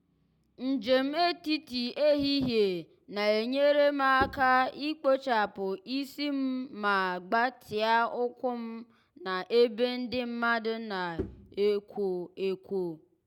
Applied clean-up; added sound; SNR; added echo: none; Bowed string instrument; 15 dB; none.